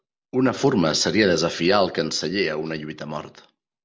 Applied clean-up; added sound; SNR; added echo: none; none; none; none.